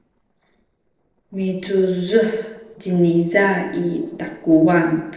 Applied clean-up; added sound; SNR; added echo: neural separator model SepFormer DNS4.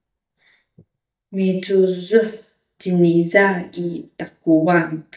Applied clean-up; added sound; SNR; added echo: neural mask model DeepFilterNet 3.